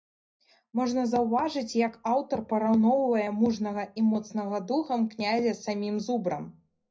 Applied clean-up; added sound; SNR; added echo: none; none; none; reverberation time 0.5 s.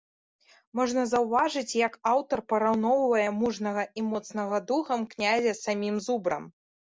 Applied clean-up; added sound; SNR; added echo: none; none; none; none.